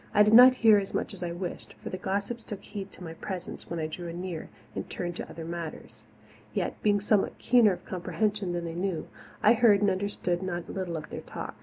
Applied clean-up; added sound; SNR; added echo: none; none; none; none.